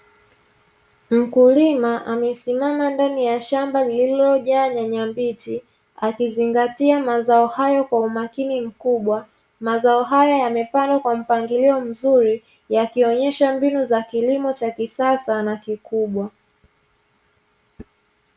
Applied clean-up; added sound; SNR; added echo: none; none; none; none.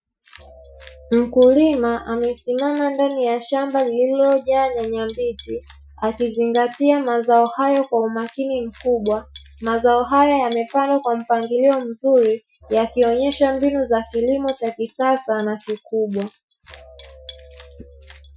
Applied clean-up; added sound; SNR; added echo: classical method Wiener filter.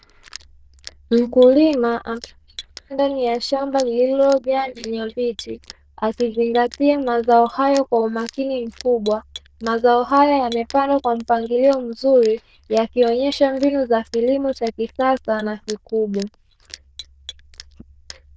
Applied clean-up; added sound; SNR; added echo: neural diffusion model UNIVERSE++.